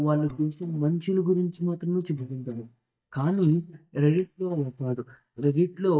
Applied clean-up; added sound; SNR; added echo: neural mask model DeepFilterNet 3.